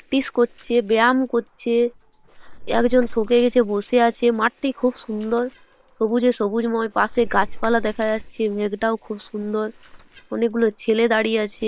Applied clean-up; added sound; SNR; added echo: neural separator model SepFormer WHAM!.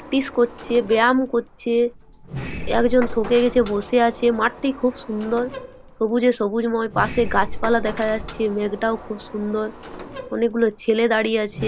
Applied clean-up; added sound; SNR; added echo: none; Sliding door; 11 dB; none.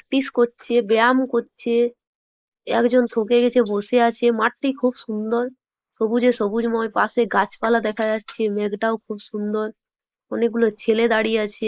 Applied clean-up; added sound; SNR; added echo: neural mask model Resemble Enhance denoiser.